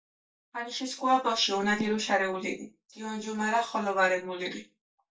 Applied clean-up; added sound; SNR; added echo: neural mask model DeepFilterNet 3.